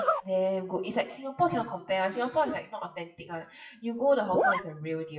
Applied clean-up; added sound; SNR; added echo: classical method WPE with log-MMSE.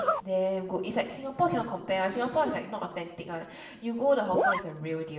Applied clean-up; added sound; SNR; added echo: none; Zipper (clothing); 5 dB; reverberation time 0.8 s.